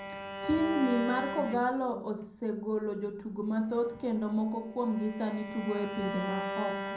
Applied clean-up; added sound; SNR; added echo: none; Bowed string instrument; 8 dB; reverberation time 0.6 s.